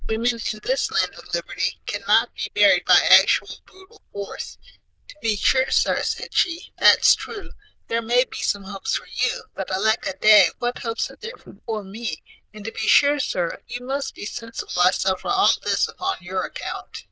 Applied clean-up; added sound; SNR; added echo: neural diffusion model UNIVERSE++.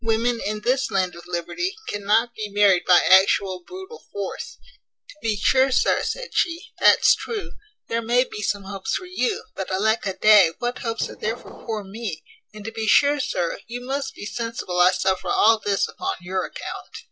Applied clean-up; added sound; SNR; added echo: neural separator model SepFormer DNS4.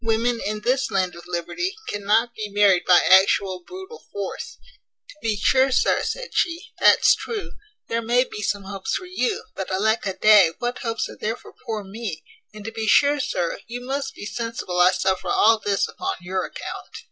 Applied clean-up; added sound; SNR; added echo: none; none; none; none.